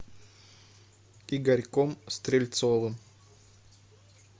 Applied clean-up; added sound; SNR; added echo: none; none; none; none.